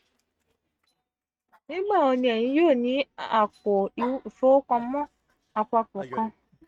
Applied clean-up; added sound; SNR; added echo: neural mask model RNNoise.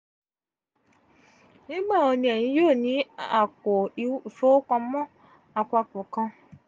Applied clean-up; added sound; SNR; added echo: none; none; none; none.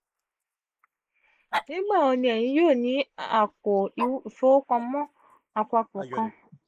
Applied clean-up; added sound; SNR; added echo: neural mask model Resemble Enhance denoiser.